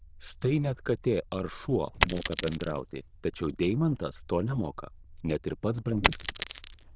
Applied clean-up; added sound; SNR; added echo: neural diffusion model UNIVERSE++.